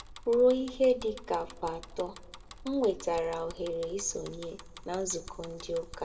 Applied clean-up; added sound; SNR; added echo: none; Bicycle; 16 dB; reverberation time 1.0 s.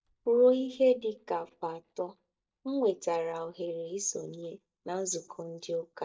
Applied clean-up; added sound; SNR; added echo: neural mask model DeepFilterNet 3.